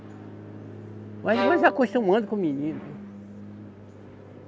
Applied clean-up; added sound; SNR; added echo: none; Bowed string instrument; 6 dB; none.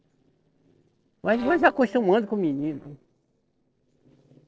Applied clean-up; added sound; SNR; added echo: neural separator model SepFormer DNS4.